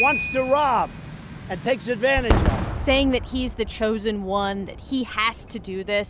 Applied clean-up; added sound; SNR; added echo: none; Fireworks + Piano; 4 dB; none.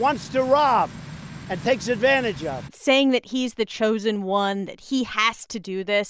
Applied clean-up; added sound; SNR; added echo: none; none; none; none.